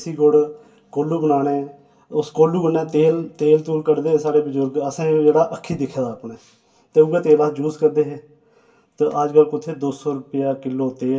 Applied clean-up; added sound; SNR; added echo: none; none; none; reverberation time 0.1 s.